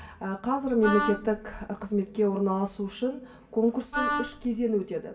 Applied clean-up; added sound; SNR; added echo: none; Wind instrument, woodwind instrument; 4 dB; reverberation time 0.2 s.